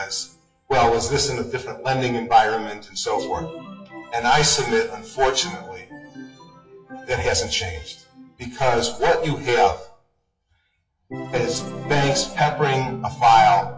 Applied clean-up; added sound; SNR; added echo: classical method WPE with log-MMSE.